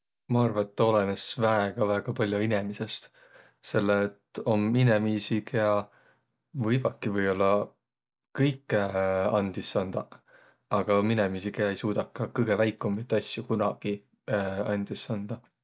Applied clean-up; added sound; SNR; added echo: none; none; none; none.